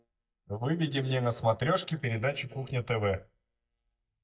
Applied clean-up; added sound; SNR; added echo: neural mask model DeepFilterNet 3.